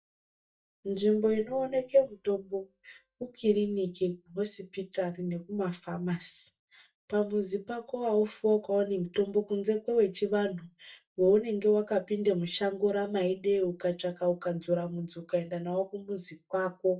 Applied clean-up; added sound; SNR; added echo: neural mask model DeepFilterNet 3.